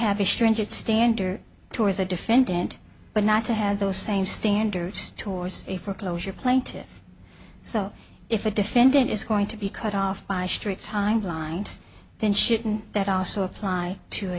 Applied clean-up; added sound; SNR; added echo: none; none; none; none.